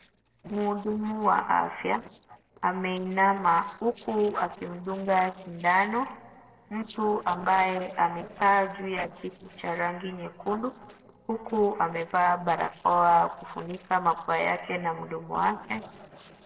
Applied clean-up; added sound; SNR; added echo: neural separator model SepFormer DNS4.